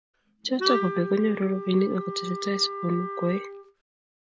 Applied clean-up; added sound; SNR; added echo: none; Wind instrument, woodwind instrument; 5 dB; none.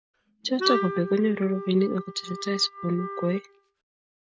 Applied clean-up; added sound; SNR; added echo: neural mask model RNNoise.